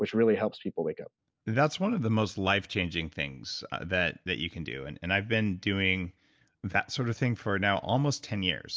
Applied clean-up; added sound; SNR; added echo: none; none; none; none.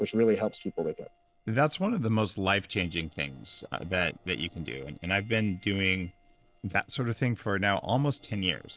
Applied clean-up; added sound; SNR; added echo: neural separator model SepFormer DNS4.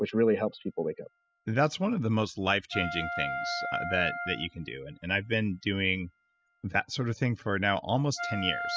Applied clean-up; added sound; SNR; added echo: classical method spectral subtraction.